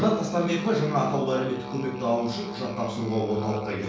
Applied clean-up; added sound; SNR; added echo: none; Musical instrument; 7 dB; reverberation time 0.5 s.